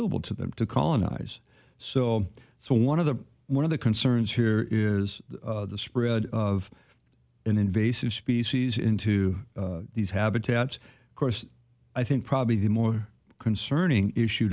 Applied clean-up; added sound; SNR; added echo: none; none; none; none.